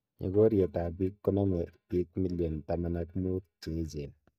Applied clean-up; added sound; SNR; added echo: neural mask model DeepFilterNet 3.